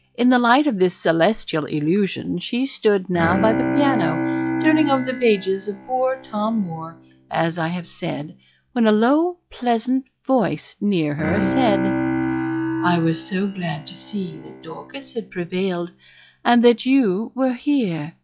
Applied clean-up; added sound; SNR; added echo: classical method log-MMSE.